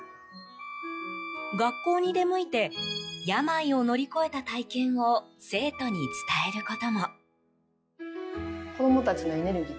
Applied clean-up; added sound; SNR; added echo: classical method log-MMSE.